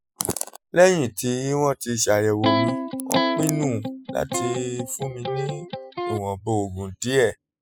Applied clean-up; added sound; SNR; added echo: classical method spectral subtraction.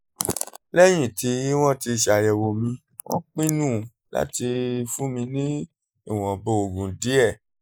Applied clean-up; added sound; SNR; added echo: neural mask model Resemble Enhance denoiser.